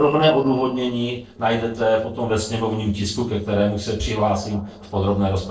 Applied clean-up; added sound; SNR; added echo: neural separator model SepFormer DNS4.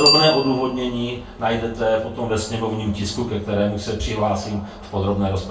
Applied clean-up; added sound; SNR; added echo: none; Bicycle bell; 7 dB; reverberation time 0.3 s.